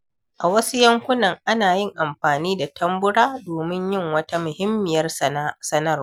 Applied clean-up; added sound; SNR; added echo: none; none; none; none.